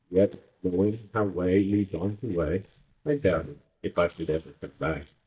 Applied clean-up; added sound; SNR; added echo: neural mask model DeepFilterNet 3.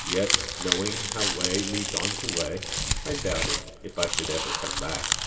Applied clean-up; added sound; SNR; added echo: none; Crumpling, crinkling; -3 dB; reverberation time 2.0 s.